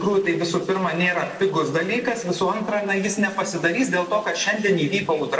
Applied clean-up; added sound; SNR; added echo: neural separator model SepFormer DNS4.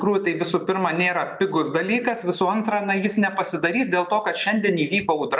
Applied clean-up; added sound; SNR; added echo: none; none; none; none.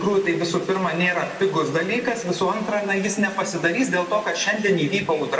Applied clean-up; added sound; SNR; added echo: none; Rain; 19 dB; reverberation time 1.6 s.